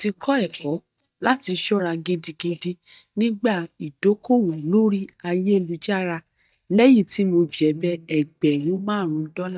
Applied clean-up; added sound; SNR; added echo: neural mask model DeepFilterNet 3.